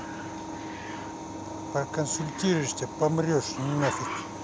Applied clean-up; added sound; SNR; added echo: none; Growling; 12 dB; none.